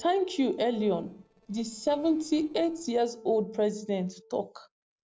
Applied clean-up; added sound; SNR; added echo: neural separator model SepFormer DNS4.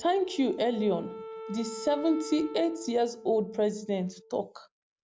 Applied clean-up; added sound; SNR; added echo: none; Wind instrument, woodwind instrument; 14 dB; none.